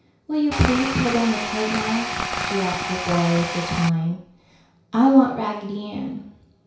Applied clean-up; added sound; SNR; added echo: none; Tools; 4 dB; reverberation time 0.6 s.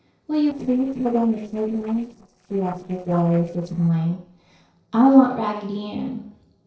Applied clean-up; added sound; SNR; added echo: neural separator model SepFormer DNS4.